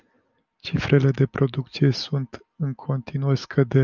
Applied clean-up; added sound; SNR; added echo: none; none; none; none.